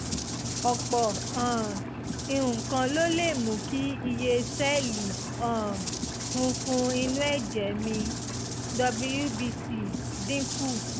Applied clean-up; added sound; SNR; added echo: none; Engine + Rattle / Rattle (instrument); 3 dB; none.